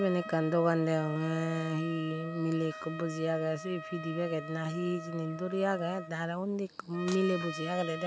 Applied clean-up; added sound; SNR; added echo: none; Trumpet; 12 dB; none.